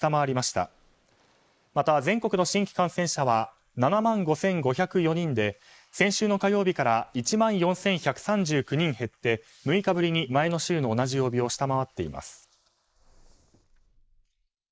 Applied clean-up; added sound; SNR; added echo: neural mask model Resemble Enhance denoiser.